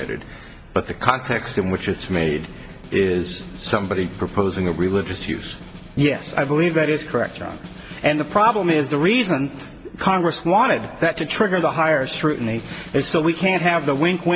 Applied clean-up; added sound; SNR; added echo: none; Snare drum; 19 dB; none.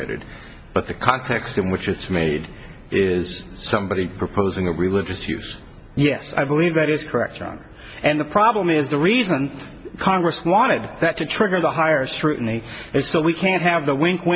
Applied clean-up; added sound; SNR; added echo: none; none; none; none.